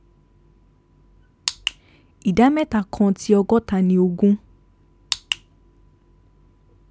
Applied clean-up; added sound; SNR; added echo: none; none; none; none.